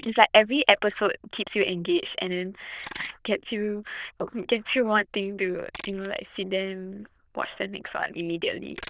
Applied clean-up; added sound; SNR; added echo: neural diffusion model UNIVERSE++.